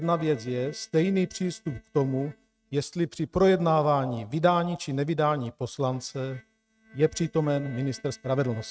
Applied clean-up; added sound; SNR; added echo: neural mask model RNNoise.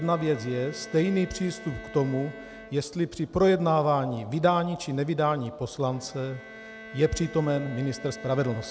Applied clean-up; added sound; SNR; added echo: none; Bowed string instrument; 18 dB; none.